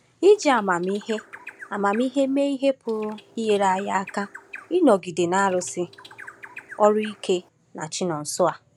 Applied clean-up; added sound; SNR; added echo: none; Bird; 20 dB; none.